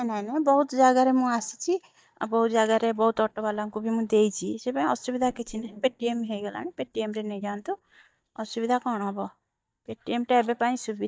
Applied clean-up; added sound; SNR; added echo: neural mask model DeepFilterNet 3.